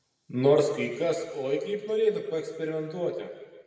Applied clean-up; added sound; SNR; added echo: none; none; none; reverberation time 1.3 s.